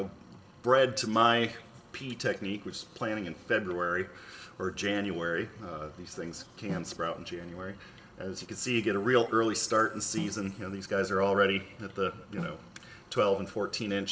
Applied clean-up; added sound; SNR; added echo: none; Snare drum; 12 dB; reverberation time 0.8 s.